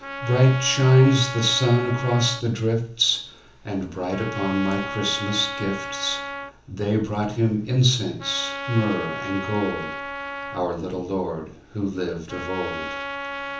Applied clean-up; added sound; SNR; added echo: none; Trumpet; 10 dB; reverberation time 0.7 s.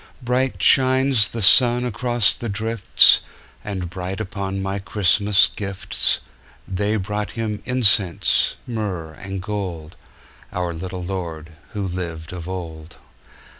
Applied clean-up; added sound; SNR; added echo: none; none; none; none.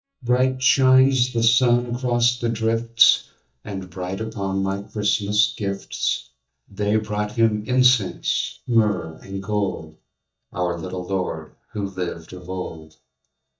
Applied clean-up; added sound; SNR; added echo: neural mask model DeepFilterNet 3.